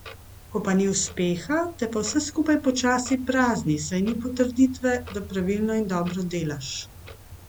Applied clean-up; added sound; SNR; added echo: none; Clock; 18 dB; none.